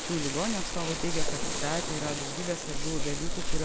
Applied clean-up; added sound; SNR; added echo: none; Frying (food) + Waves, surf; -5 dB; none.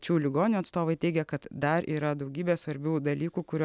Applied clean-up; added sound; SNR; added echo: none; none; none; none.